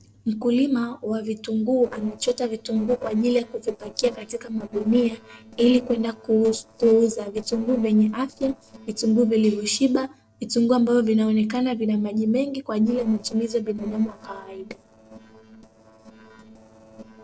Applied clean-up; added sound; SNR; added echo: neural separator model SepFormer DNS4.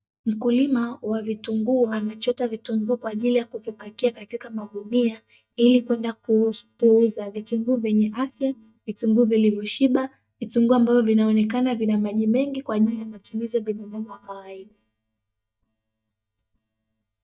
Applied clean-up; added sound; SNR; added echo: neural mask model DeepFilterNet 3.